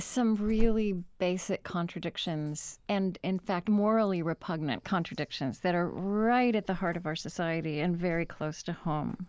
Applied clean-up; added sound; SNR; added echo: none; Alarm / Insect; 9 dB; none.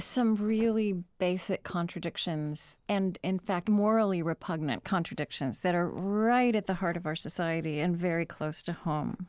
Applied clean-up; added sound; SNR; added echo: neural separator model SepFormer DNS4.